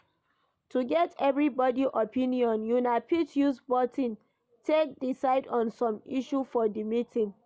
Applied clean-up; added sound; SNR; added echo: none; none; none; none.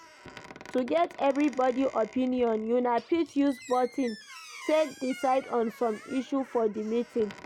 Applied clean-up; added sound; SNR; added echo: none; Squeak; 19 dB; none.